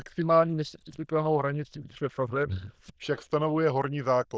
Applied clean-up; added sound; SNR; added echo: neural diffusion model UNIVERSE++.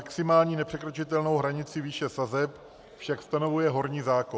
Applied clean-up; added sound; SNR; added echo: none; none; none; none.